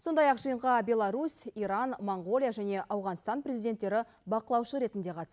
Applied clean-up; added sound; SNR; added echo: none; none; none; none.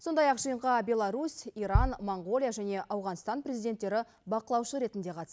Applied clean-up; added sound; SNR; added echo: none; Bass drum; 3 dB; none.